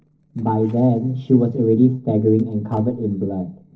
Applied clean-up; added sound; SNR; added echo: neural separator model SepFormer DNS4.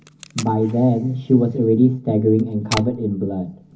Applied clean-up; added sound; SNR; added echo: none; Packing tape, duct tape; 17 dB; reverberation time 0.4 s.